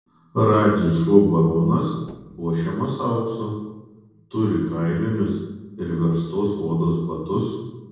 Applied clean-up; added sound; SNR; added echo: neural separator model SepFormer DNS4.